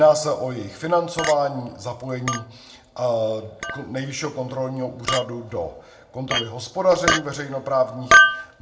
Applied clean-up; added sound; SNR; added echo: none; Chink, clink; 1 dB; reverberation time 0.5 s.